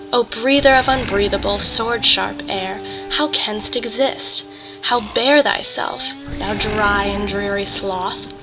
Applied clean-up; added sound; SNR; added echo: none; Animal + Guitar; 10 dB; none.